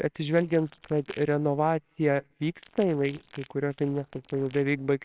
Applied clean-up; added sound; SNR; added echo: neural separator model SepFormer WHAMR!.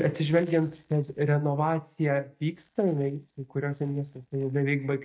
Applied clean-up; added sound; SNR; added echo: neural mask model DeepFilterNet 3.